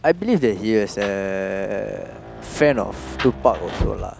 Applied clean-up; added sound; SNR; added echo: none; Rain; 11 dB; none.